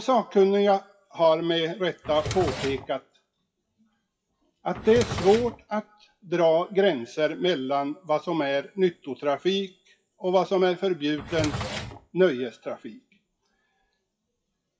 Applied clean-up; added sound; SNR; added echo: classical method WPE with log-MMSE.